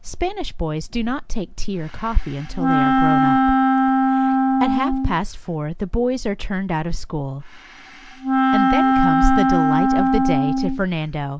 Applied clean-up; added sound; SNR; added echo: none; Wind instrument, woodwind instrument; -4 dB; none.